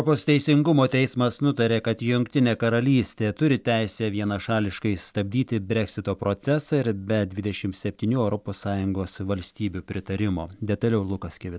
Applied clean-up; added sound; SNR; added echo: none; none; none; none.